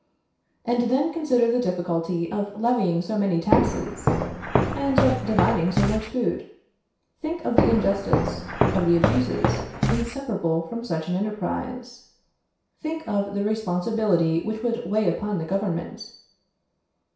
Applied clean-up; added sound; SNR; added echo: none; Walk, footsteps; -1 dB; reverberation time 0.6 s.